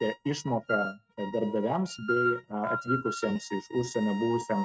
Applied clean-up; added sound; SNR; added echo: neural mask model RNNoise.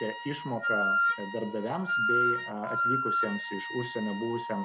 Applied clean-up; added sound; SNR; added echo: none; Wind instrument, woodwind instrument; -3 dB; none.